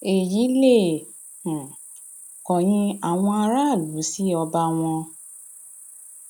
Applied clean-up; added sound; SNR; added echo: none; Cricket; 20 dB; none.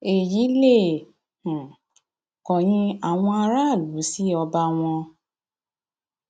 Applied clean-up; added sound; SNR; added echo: none; none; none; none.